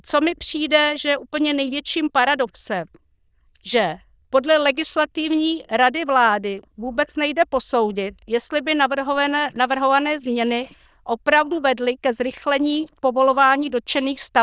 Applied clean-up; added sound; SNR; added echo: neural diffusion model UNIVERSE++.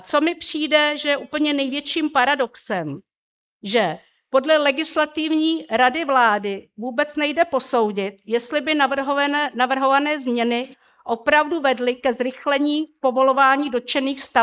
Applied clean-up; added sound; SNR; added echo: neural mask model Resemble Enhance denoiser.